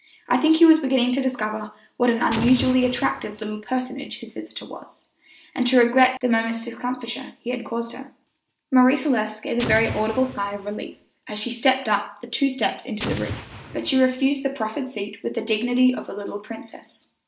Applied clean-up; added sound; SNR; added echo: none; Explosion; 10 dB; none.